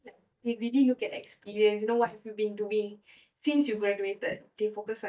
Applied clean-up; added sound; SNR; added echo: neural mask model DeepFilterNet 3.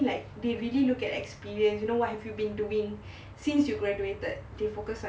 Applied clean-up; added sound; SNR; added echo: none; none; none; none.